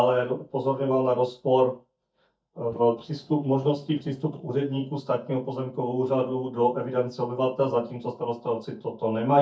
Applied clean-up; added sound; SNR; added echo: neural mask model DeepFilterNet 3.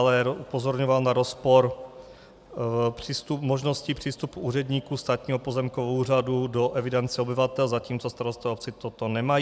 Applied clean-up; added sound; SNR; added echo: none; none; none; none.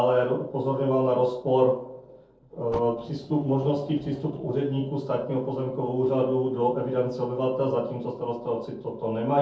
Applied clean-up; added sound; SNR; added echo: neural separator model SepFormer DNS4.